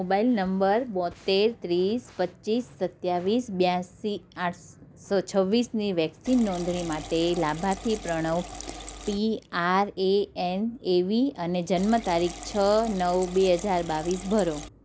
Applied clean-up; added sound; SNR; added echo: none; Liquid; 14 dB; none.